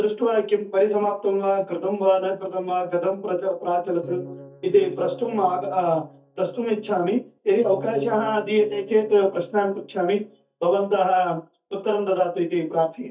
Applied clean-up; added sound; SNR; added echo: neural mask model DeepFilterNet 3.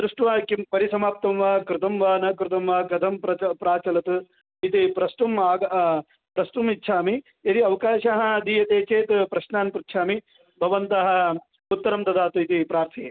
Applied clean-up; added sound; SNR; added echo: none; none; none; none.